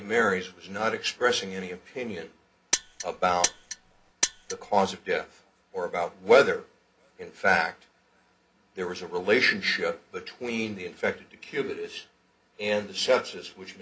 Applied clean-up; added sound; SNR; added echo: none; Mechanisms; 4 dB; reverberation time 0.3 s.